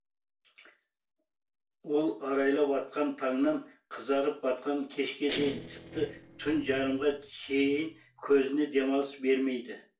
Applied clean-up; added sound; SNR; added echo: neural separator model SepFormer DNS4.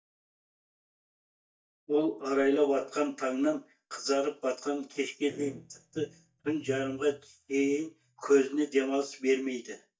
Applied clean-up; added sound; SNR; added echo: neural mask model DeepFilterNet 3.